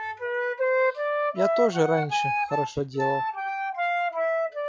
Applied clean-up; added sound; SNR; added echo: classical method log-MMSE.